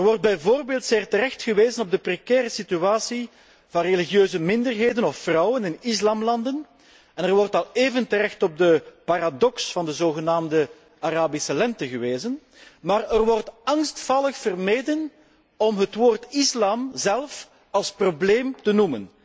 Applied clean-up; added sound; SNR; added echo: none; none; none; none.